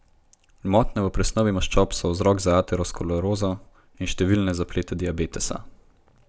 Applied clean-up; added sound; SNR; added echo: none; none; none; none.